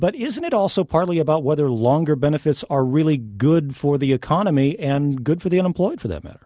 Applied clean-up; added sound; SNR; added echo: none; none; none; none.